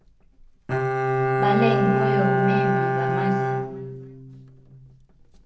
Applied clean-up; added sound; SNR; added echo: none; Bowed string instrument; -4 dB; reverberation time 2.0 s.